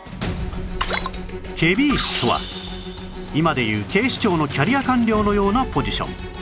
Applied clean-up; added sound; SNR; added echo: none; none; none; none.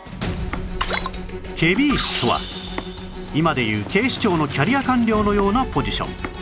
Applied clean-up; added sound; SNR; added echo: none; Domestic sounds, home sounds; 19 dB; none.